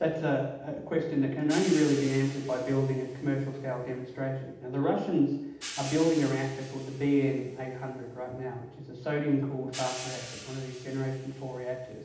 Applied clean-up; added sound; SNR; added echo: none; Hi-hat; 17 dB; reverberation time 0.8 s.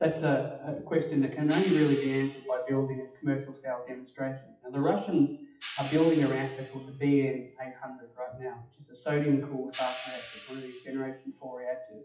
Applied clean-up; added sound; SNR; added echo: classical method WPE with log-MMSE.